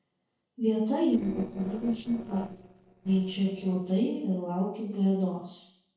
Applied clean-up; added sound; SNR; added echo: neural separator model SepFormer DNS4.